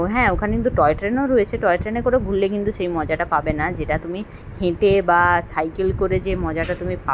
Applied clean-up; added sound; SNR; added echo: none; none; none; none.